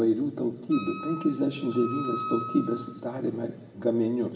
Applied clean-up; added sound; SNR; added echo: none; Wind instrument, woodwind instrument; 10 dB; reverberation time 1.2 s.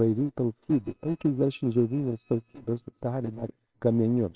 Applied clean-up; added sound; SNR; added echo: neural separator model SepFormer WHAMR!.